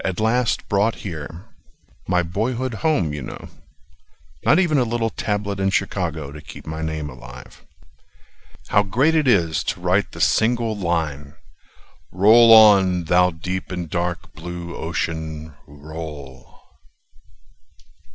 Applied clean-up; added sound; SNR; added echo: none; none; none; none.